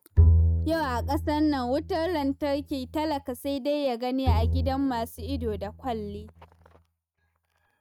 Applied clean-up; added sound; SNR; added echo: neural mask model RNNoise.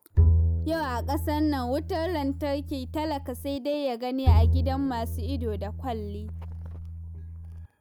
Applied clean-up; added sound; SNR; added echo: none; Bowed string instrument; -4 dB; none.